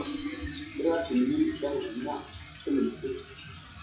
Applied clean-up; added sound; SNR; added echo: classical method WPE with log-MMSE.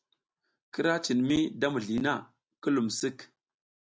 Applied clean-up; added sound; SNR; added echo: none; none; none; none.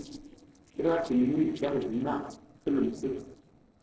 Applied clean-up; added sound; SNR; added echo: neural separator model SepFormer DNS4.